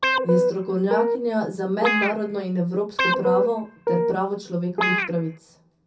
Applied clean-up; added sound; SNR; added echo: none; Guitar; -1 dB; reverberation time 0.3 s.